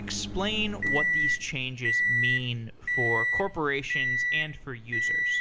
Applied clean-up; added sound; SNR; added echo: none; Microwave oven; -4 dB; none.